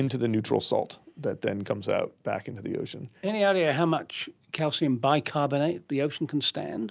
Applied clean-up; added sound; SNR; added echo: none; none; none; none.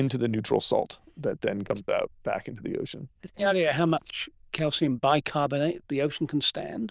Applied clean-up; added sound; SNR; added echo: neural diffusion model UNIVERSE++.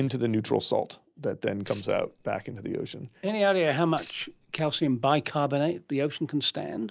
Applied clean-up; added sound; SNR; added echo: neural mask model DeepFilterNet 3.